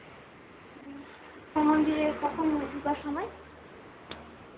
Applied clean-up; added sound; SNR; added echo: none; none; none; none.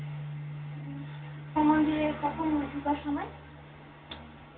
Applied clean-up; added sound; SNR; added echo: none; Bass guitar; 11 dB; reverberation time 0.2 s.